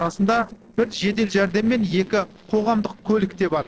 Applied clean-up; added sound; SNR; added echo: neural separator model SepFormer DNS4.